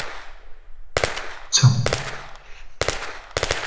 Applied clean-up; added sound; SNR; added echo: none; Gunshot, gunfire; 2 dB; reverberation time 0.8 s.